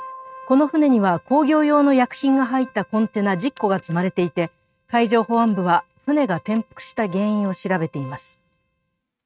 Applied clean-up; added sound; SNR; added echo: neural mask model RNNoise.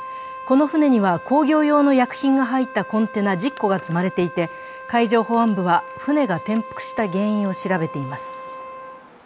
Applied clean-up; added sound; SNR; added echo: none; Wind instrument, woodwind instrument; 15 dB; none.